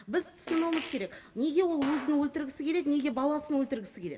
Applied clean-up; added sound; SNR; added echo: none; Fart; 15 dB; reverberation time 2.0 s.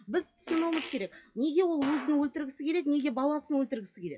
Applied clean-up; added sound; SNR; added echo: classical method WPE with log-MMSE.